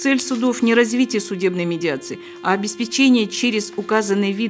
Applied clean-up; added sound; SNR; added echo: none; Wind instrument, woodwind instrument; 18 dB; none.